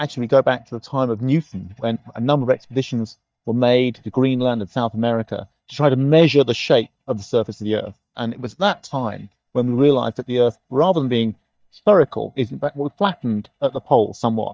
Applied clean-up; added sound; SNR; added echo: neural mask model DeepFilterNet 3.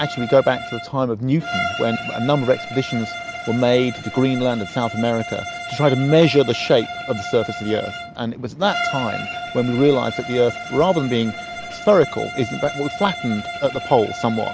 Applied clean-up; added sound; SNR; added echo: none; Bowed string instrument; 10 dB; none.